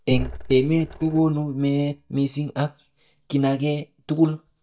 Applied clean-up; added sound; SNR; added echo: neural mask model DeepFilterNet 3.